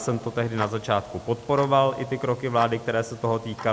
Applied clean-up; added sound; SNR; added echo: none; Tick-tock; 17 dB; none.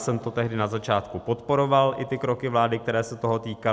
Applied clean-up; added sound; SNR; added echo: none; none; none; none.